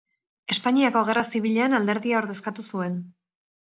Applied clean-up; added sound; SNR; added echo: none; none; none; none.